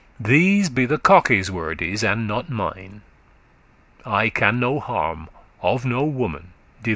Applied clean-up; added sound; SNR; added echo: none; none; none; none.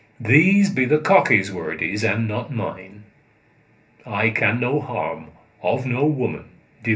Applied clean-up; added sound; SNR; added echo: none; none; none; reverberation time 0.3 s.